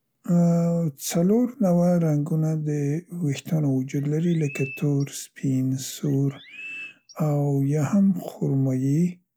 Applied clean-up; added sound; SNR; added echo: none; Chirp, tweet; 18 dB; none.